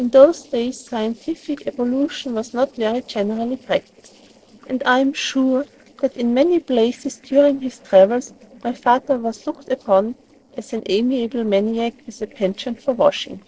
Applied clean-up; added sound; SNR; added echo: neural separator model SepFormer DNS4.